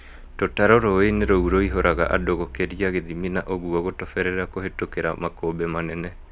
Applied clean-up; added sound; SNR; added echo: none; Truck; 11 dB; none.